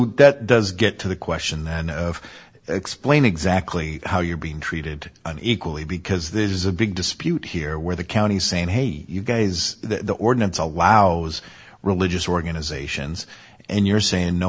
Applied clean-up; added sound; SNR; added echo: none; none; none; none.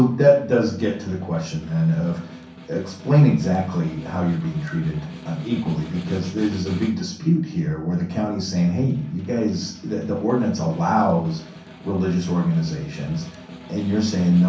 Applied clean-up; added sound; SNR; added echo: none; Snare drum; 18 dB; reverberation time 0.6 s.